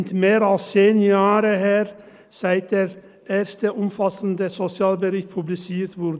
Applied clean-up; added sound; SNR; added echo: neural mask model Resemble Enhance denoiser.